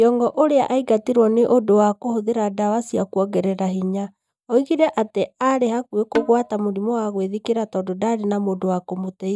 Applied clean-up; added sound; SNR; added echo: neural mask model DeepFilterNet 3.